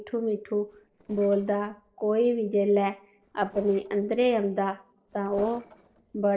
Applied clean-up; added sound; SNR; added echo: neural separator model SepFormer DNS4.